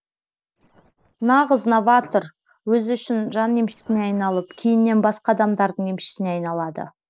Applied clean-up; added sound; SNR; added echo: neural separator model SepFormer DNS4.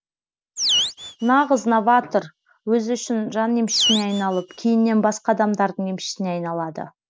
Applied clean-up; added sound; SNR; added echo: none; Animal; 7 dB; none.